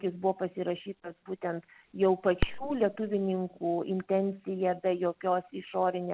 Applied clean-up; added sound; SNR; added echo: none; Fireworks; 11 dB; none.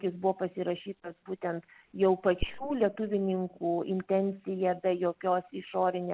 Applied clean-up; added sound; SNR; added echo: neural mask model Resemble Enhance denoiser.